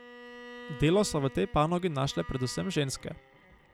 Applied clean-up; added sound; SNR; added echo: none; Bowed string instrument; 18 dB; none.